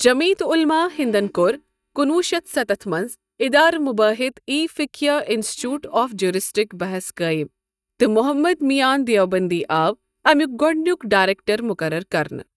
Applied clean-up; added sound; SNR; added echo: neural mask model DeepFilterNet 3.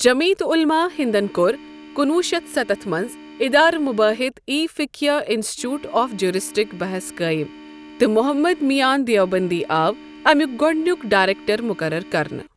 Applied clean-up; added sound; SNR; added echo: none; Organ; 20 dB; none.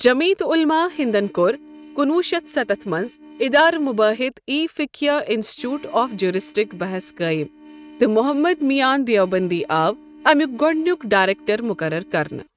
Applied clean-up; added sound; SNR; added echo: neural mask model RNNoise.